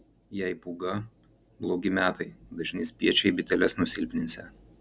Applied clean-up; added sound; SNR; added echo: none; none; none; none.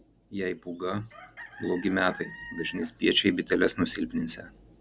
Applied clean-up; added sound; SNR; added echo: none; Chicken, rooster; 17 dB; none.